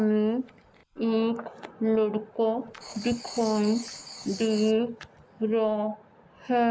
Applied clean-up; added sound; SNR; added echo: none; Writing; 20 dB; none.